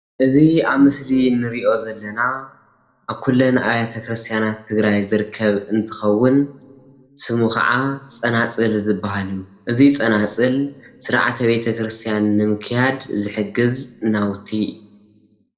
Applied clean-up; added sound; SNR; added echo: none; none; none; reverberation time 0.7 s.